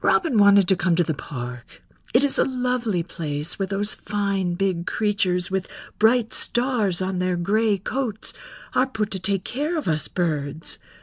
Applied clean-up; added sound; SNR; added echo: none; none; none; none.